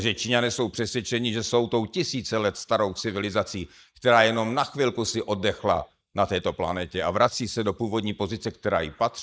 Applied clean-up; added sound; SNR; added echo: neural mask model Resemble Enhance denoiser.